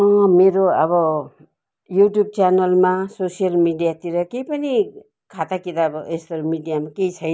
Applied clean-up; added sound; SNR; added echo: none; none; none; none.